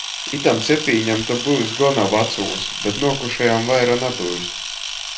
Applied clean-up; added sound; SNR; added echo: none; Camera; 7 dB; reverberation time 0.3 s.